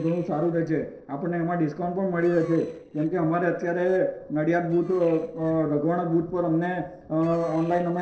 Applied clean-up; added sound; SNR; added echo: neural separator model SepFormer DNS4.